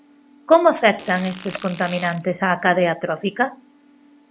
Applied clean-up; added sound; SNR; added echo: none; Fart; 16 dB; none.